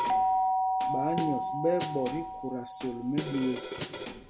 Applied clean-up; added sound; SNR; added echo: none; Doorbell + Snare drum; -3 dB; none.